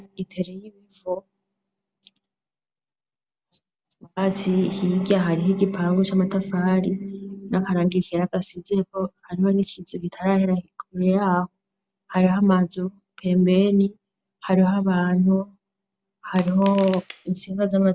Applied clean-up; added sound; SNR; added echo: none; Crushing; 16 dB; none.